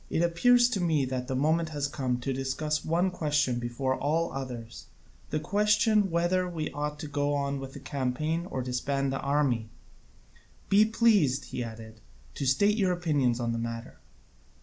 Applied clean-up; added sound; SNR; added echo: none; none; none; none.